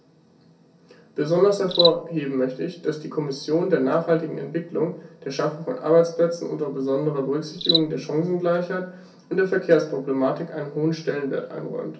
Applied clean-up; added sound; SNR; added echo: none; Cricket; 12 dB; reverberation time 0.3 s.